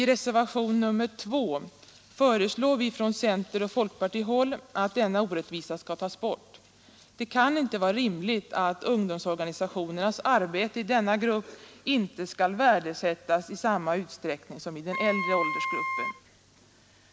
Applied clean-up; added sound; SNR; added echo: none; Wind instrument, woodwind instrument; 4 dB; none.